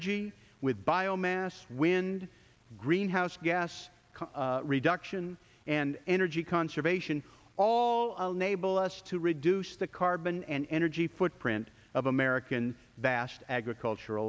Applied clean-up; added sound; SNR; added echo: none; none; none; none.